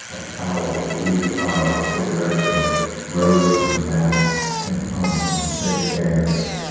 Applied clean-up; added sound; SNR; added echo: none; Bicycle; 5 dB; reverberation time 2.2 s.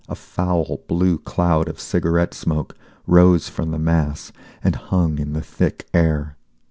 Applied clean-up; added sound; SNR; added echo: none; none; none; none.